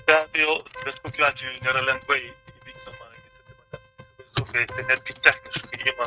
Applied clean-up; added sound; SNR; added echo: neural mask model RNNoise.